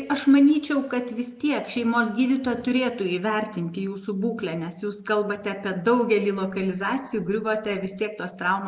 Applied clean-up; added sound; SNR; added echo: none; none; none; none.